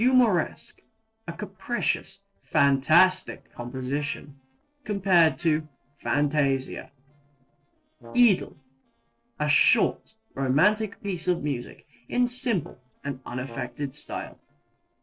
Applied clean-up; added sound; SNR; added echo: neural separator model SepFormer DNS4.